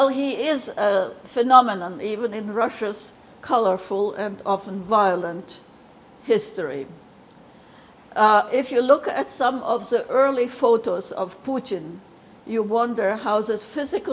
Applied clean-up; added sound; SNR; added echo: none; none; none; none.